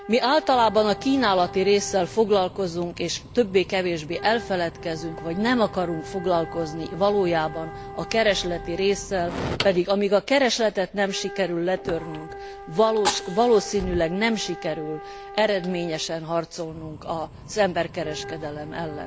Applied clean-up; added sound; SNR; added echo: none; Fire + Wind instrument, woodwind instrument; 13 dB; none.